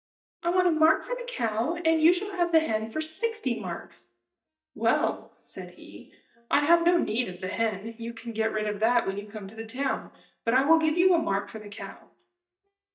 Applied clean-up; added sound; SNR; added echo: neural mask model DeepFilterNet 3.